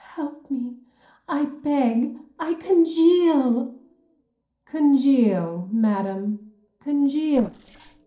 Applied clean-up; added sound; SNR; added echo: neural separator model SepFormer DNS4.